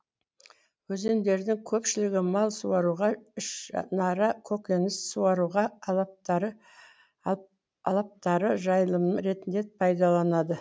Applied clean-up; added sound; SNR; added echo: none; none; none; none.